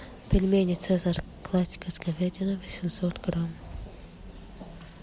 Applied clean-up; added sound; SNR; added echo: none; none; none; none.